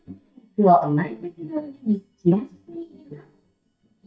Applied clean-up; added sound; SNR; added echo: neural mask model DeepFilterNet 3.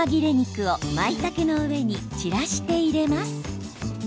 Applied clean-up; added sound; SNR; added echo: none; none; none; none.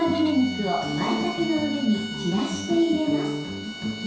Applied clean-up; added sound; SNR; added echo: none; Bowed string instrument; 12 dB; reverberation time 0.7 s.